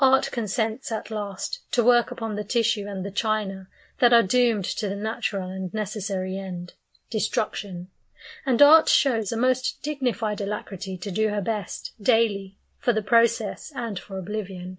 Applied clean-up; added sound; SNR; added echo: neural mask model Resemble Enhance denoiser.